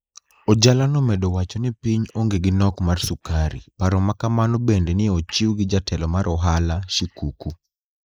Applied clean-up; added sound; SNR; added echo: neural mask model Resemble Enhance denoiser.